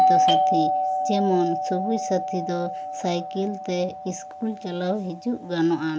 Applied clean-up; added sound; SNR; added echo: none; Doorbell; -1 dB; none.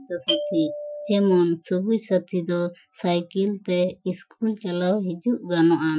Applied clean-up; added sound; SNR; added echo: classical method Wiener filter.